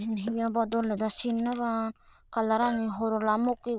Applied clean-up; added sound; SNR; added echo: neural diffusion model UNIVERSE++.